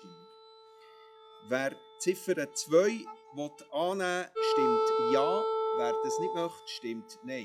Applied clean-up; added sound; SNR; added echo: classical method log-MMSE.